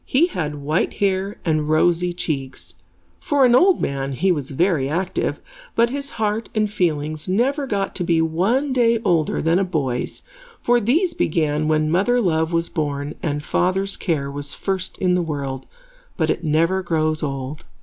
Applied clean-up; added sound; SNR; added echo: none; none; none; none.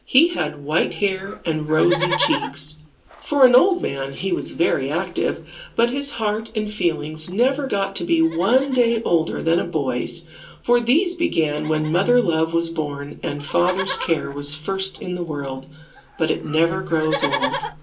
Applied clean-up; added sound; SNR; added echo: none; Livestock, farm animals, working animals; 12 dB; reverberation time 0.2 s.